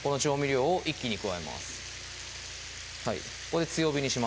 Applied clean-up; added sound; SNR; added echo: none; Motor vehicle (road); 18 dB; none.